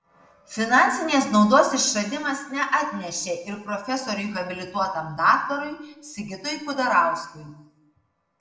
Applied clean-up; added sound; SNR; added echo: none; none; none; reverberation time 0.7 s.